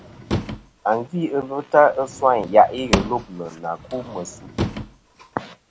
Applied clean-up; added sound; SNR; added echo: none; Drawer open or close / Wood; 8 dB; none.